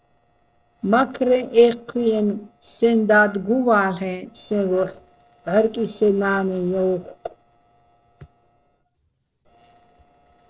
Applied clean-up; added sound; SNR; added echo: neural separator model SepFormer DNS4.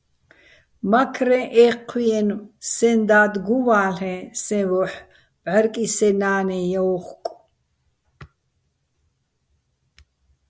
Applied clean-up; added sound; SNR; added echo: none; none; none; none.